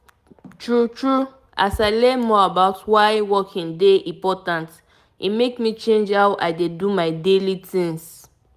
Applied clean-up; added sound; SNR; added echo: none; none; none; none.